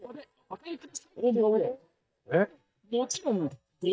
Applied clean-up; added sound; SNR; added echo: neural mask model DeepFilterNet 3.